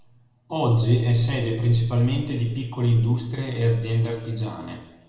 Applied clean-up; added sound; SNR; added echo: none; none; none; reverberation time 0.9 s.